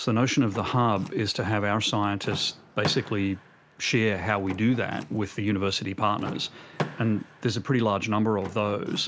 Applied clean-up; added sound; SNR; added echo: none; Door / Car; 14 dB; none.